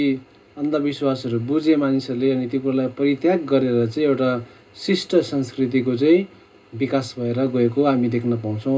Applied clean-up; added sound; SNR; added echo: none; none; none; reverberation time 0.2 s.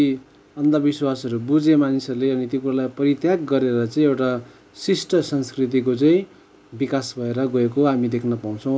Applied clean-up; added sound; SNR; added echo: none; none; none; none.